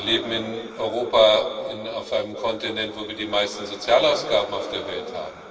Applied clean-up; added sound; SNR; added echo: none; Breathing; 16 dB; reverberation time 2.6 s.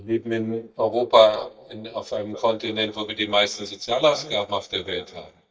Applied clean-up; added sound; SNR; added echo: neural mask model DeepFilterNet 3.